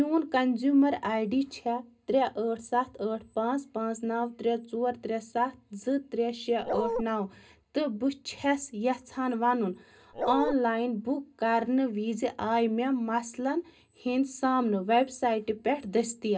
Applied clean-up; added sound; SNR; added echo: none; Bark; 2 dB; reverberation time 0.2 s.